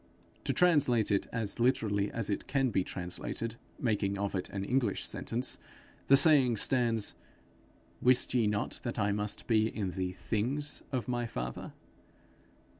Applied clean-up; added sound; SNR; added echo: none; none; none; none.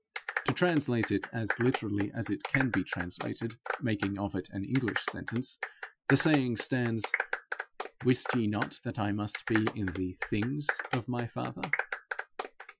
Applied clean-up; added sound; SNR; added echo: classical method Wiener filter.